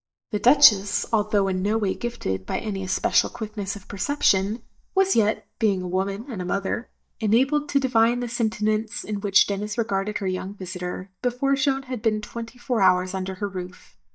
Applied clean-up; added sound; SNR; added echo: neural mask model DeepFilterNet 3.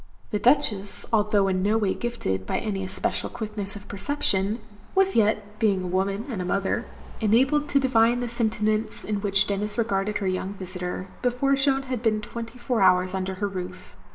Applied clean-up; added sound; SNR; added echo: none; Motor vehicle (road); 13 dB; reverberation time 0.6 s.